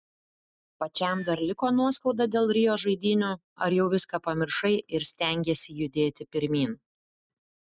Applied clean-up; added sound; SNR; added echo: neural mask model RNNoise.